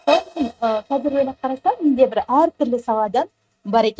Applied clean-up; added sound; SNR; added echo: neural mask model RNNoise.